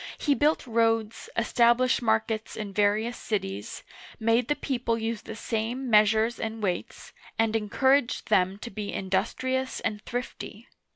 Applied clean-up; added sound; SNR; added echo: none; none; none; none.